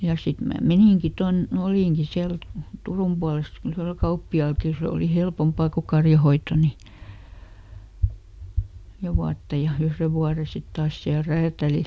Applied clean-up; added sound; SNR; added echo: none; none; none; none.